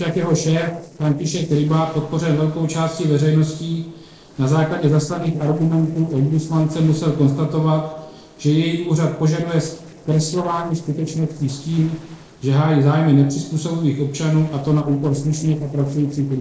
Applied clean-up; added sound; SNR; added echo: neural separator model SepFormer DNS4.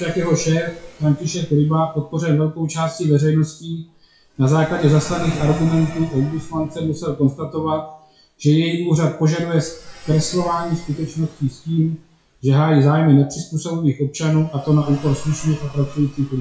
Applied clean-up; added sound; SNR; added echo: classical method WPE with log-MMSE.